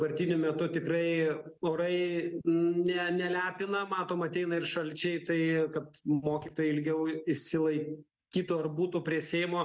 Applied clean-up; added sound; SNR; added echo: neural mask model DeepFilterNet 3.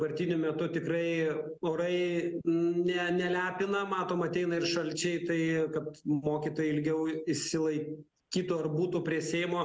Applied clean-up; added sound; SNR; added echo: none; none; none; none.